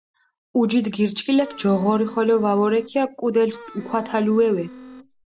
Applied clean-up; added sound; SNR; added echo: none; Wind instrument, woodwind instrument; 19 dB; none.